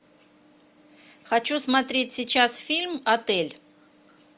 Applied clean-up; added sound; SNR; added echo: none; none; none; none.